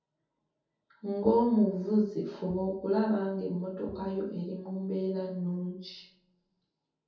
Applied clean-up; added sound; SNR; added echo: none; Bowed string instrument; 20 dB; reverberation time 0.6 s.